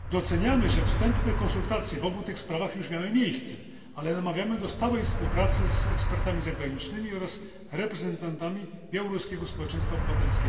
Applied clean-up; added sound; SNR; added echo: none; Motor vehicle (road); -1 dB; reverberation time 2.2 s.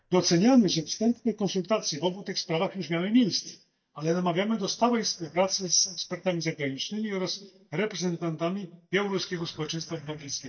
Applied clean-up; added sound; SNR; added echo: neural mask model DeepFilterNet 3.